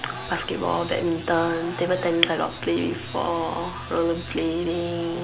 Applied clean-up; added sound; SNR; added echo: none; Vehicle; 15 dB; none.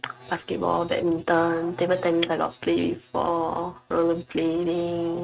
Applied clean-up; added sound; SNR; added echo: neural mask model RNNoise.